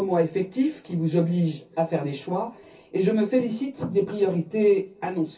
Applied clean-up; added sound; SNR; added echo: none; none; none; reverberation time 0.3 s.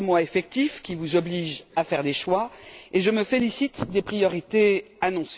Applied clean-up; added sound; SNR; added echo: none; none; none; none.